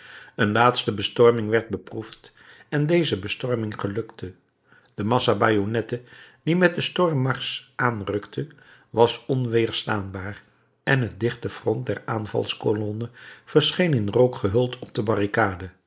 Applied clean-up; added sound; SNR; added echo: neural mask model Resemble Enhance denoiser.